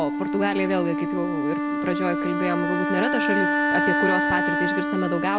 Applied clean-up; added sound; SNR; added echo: none; Wind instrument, woodwind instrument; -2 dB; none.